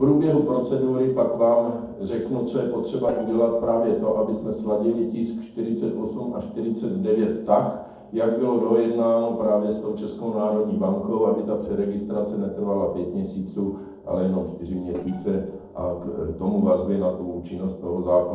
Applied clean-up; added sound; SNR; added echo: neural separator model SepFormer DNS4.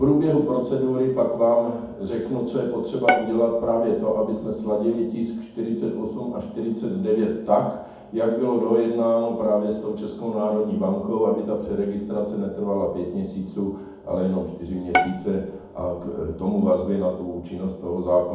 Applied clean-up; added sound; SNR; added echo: none; Bowed string instrument; 5 dB; reverberation time 1.2 s.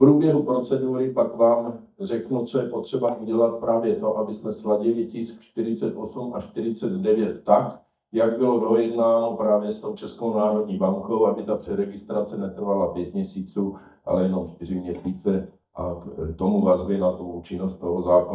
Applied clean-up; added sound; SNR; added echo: neural mask model DeepFilterNet 3.